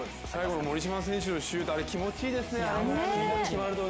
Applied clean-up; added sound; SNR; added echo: none; none; none; none.